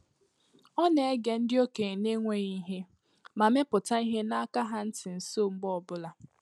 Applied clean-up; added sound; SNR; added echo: none; none; none; none.